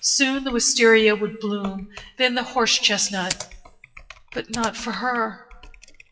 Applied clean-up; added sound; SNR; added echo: classical method WPE with log-MMSE.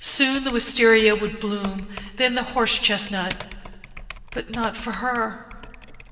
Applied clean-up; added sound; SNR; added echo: none; Typing; 14 dB; reverberation time 1.6 s.